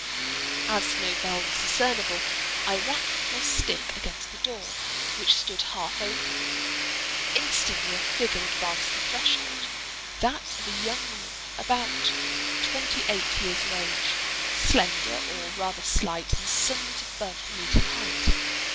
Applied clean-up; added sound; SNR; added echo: none; Tools; 0 dB; none.